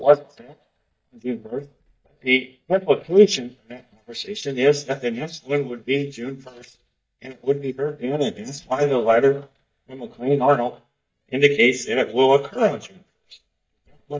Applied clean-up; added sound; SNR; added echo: neural mask model DeepFilterNet 3.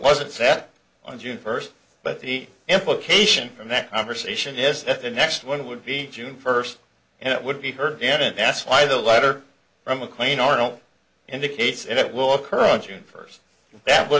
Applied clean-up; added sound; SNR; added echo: none; none; none; none.